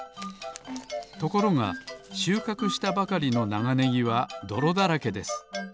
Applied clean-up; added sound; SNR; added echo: none; none; none; none.